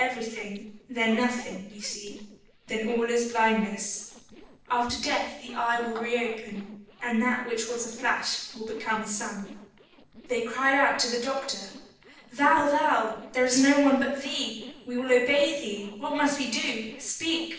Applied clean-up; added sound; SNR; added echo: neural separator model SepFormer DNS4.